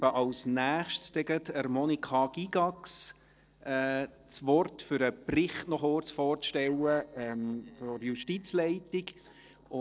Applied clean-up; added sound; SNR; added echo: neural separator model SepFormer DNS4.